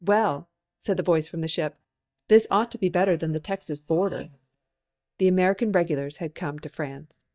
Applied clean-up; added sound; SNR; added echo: neural mask model DeepFilterNet 3.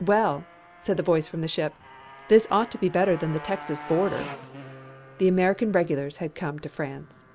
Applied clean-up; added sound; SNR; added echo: none; Motorcycle; 17 dB; none.